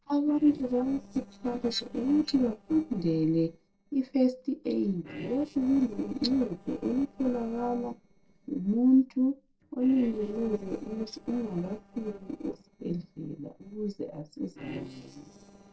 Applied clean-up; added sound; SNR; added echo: neural separator model SepFormer DNS4.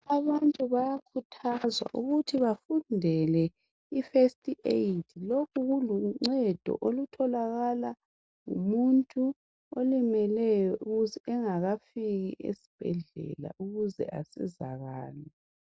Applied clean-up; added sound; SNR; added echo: none; none; none; none.